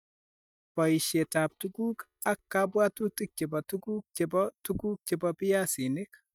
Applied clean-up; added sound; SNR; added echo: neural mask model DeepFilterNet 3.